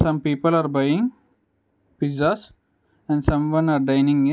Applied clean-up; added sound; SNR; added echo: none; none; none; none.